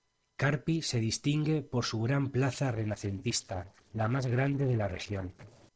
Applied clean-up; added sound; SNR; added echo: neural separator model SepFormer DNS4.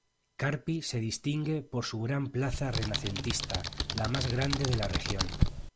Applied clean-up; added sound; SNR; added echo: none; Computer keyboard; 0 dB; none.